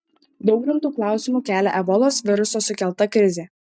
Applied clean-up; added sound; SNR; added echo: neural mask model DeepFilterNet 3.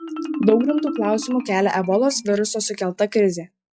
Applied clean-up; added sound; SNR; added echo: classical method log-MMSE.